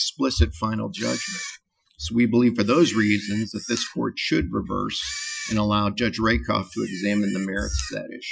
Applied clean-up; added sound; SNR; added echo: classical method Wiener filter.